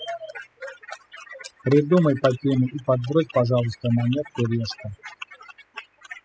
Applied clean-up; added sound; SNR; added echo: classical method spectral subtraction.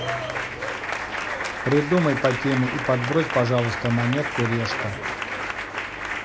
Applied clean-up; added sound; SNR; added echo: none; Applause; 4 dB; none.